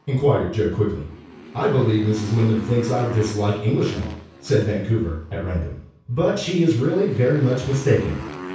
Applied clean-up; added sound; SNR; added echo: none; Motorcycle; 16 dB; reverberation time 0.6 s.